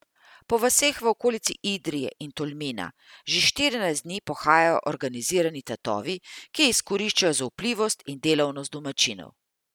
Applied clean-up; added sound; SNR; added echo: none; none; none; none.